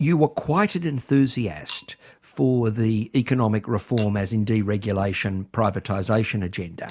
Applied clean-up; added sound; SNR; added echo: none; Chink, clink; 19 dB; none.